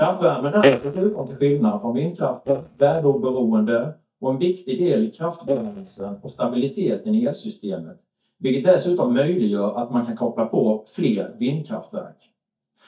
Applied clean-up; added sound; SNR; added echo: neural mask model DeepFilterNet 3.